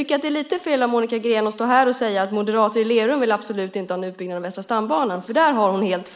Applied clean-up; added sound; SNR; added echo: neural mask model Resemble Enhance denoiser.